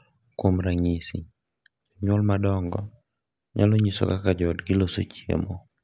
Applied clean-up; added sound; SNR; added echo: none; none; none; none.